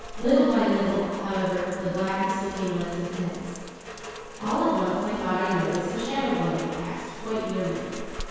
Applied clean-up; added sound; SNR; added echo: none; Rain; 12 dB; reverberation time 2.0 s.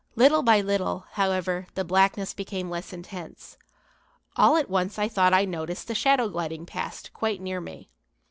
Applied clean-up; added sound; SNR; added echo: none; none; none; none.